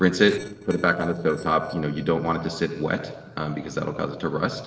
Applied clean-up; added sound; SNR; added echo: neural separator model SepFormer DNS4.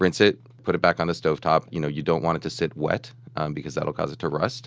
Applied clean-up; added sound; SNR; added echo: none; none; none; none.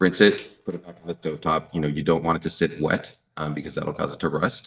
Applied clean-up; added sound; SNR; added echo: neural mask model DeepFilterNet 3.